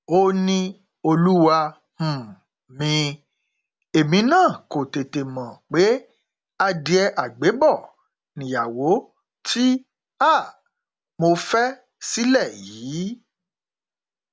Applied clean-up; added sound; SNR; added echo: none; none; none; none.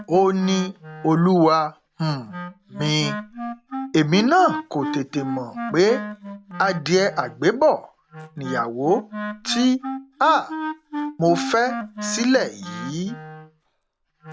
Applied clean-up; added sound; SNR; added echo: none; Wind instrument, woodwind instrument; 11 dB; none.